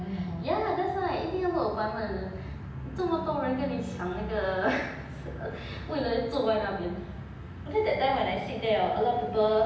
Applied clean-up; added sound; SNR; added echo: none; none; none; reverberation time 0.9 s.